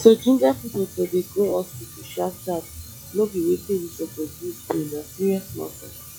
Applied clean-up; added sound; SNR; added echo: classical method log-MMSE.